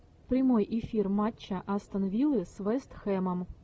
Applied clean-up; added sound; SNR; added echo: none; none; none; none.